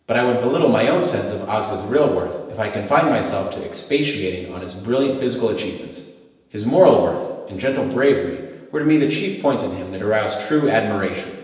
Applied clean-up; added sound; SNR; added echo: none; none; none; reverberation time 1.0 s.